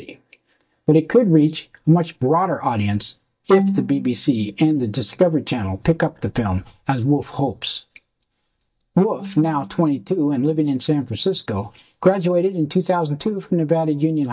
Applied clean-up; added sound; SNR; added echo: neural mask model DeepFilterNet 3.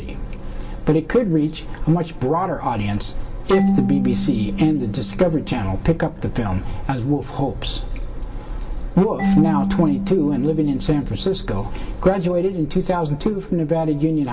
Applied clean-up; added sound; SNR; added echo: none; Marimba, xylophone / Wood; 7 dB; reverberation time 1.2 s.